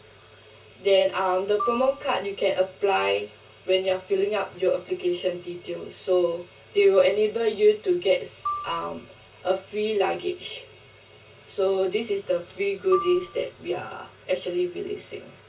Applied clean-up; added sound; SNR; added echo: none; Marimba, xylophone; 13 dB; reverberation time 0.1 s.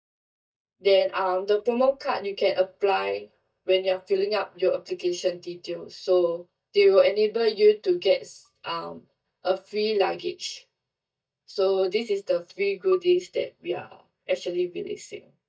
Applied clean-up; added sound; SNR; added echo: neural mask model DeepFilterNet 3.